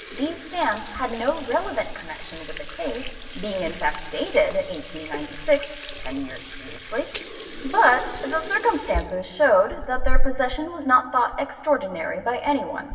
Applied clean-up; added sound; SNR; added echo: none; Sink (filling or washing) / Water tap, faucet; 3 dB; reverberation time 2.1 s.